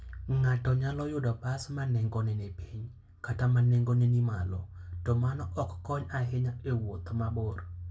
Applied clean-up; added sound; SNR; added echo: none; none; none; reverberation time 0.2 s.